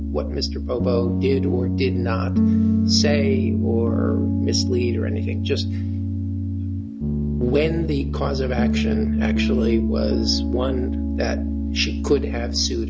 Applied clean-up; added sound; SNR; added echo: none; Piano; -4 dB; none.